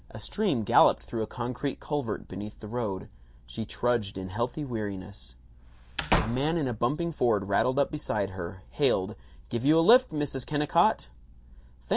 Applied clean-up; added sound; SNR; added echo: none; Slam / Wood; 5 dB; none.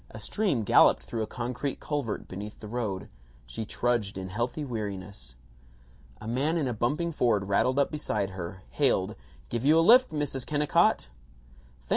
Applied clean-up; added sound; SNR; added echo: none; none; none; none.